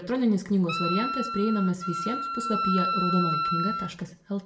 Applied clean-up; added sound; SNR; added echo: none; Wind instrument, woodwind instrument; 2 dB; reverberation time 0.4 s.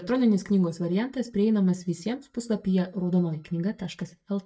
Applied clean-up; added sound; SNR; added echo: neural mask model DeepFilterNet 3.